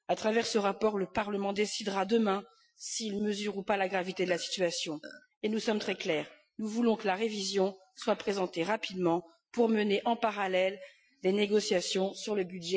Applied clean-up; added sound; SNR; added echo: classical method Wiener filter.